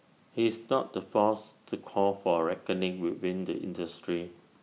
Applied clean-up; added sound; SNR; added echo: none; none; none; none.